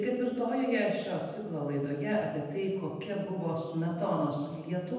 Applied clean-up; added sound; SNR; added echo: none; none; none; reverberation time 1.1 s.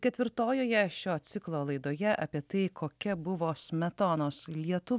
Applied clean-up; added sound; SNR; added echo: none; none; none; none.